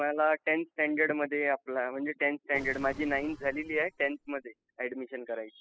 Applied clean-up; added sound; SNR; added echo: classical method spectral subtraction.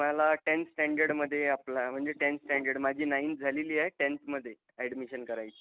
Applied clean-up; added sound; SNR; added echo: none; none; none; none.